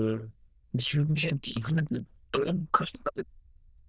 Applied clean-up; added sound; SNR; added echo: neural diffusion model UNIVERSE++.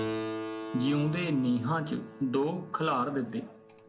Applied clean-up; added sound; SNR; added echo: none; Keyboard (musical); 9 dB; none.